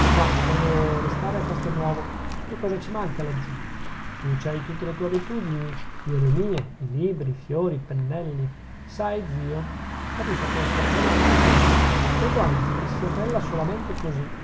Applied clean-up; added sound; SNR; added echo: none; Car passing by; -3 dB; none.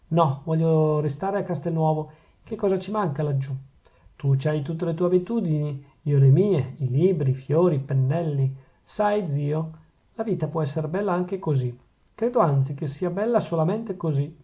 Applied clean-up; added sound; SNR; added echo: none; none; none; none.